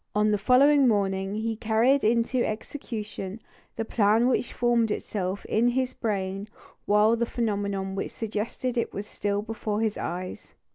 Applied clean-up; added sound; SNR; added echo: none; none; none; none.